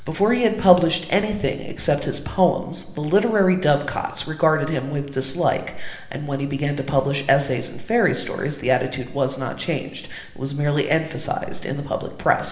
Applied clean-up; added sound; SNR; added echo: none; none; none; reverberation time 1.1 s.